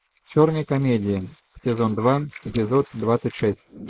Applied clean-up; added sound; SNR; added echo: neural mask model Resemble Enhance denoiser.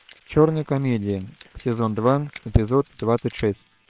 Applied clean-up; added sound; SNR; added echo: neural separator model SepFormer WHAM!.